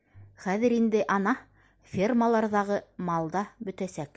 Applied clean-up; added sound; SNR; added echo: none; none; none; none.